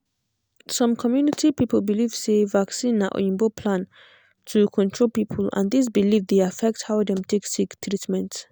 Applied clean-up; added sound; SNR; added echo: none; none; none; none.